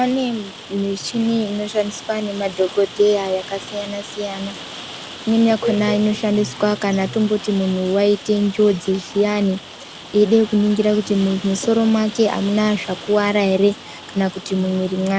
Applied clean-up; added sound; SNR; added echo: none; Rain; 16 dB; none.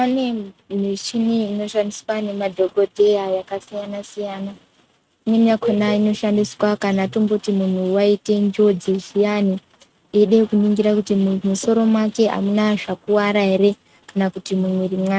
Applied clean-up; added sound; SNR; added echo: neural mask model RNNoise.